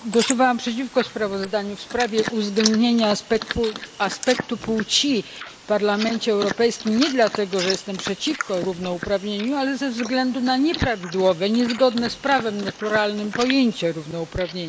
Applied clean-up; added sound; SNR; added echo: neural mask model Resemble Enhance denoiser.